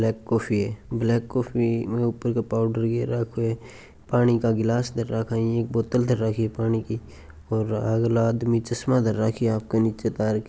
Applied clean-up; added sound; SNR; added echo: none; none; none; none.